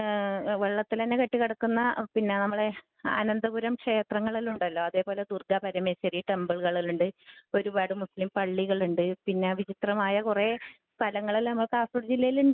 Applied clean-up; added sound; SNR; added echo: none; none; none; none.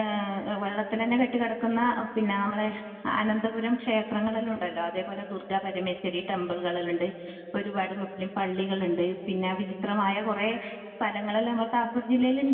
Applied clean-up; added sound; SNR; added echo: none; none; none; reverberation time 2.5 s.